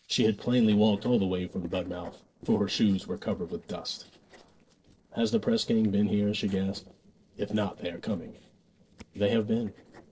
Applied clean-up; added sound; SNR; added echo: neural separator model SepFormer DNS4.